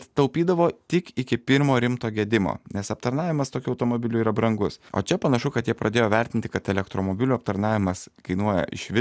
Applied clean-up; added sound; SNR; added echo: none; none; none; none.